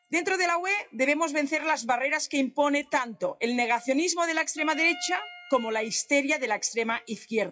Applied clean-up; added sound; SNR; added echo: classical method WPE with log-MMSE.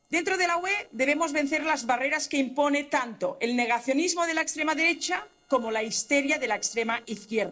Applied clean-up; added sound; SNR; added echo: neural separator model SepFormer DNS4.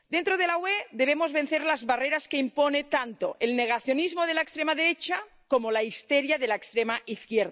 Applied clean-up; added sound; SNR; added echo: none; none; none; none.